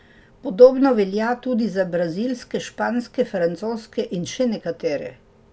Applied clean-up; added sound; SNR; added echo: none; none; none; none.